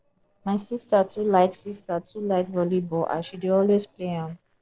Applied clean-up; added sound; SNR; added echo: neural separator model SepFormer DNS4.